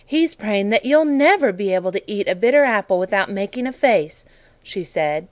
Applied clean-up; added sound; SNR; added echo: none; none; none; none.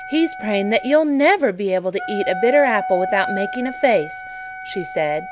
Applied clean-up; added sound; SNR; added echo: none; Wind instrument, woodwind instrument; 10 dB; none.